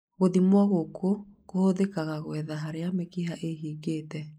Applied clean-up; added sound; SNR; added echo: neural mask model Resemble Enhance denoiser.